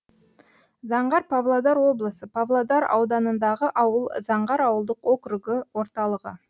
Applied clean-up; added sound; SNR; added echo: none; none; none; none.